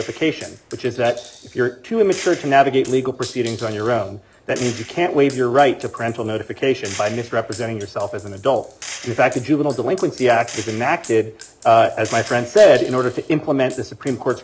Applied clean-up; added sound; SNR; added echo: none; Gunshot, gunfire; 19 dB; none.